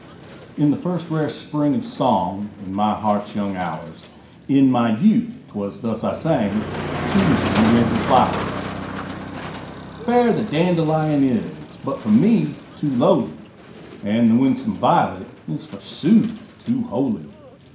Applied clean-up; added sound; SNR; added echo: none; Motor vehicle (road); 10 dB; reverberation time 0.5 s.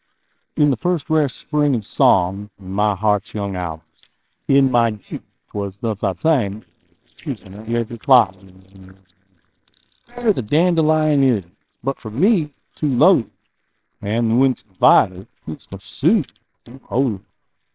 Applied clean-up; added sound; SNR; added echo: neural separator model SepFormer WHAMR!.